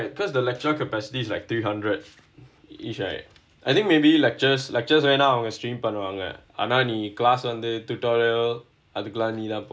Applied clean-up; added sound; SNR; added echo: none; none; none; none.